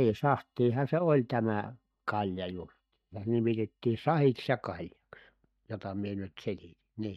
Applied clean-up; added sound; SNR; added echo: neural mask model DeepFilterNet 3.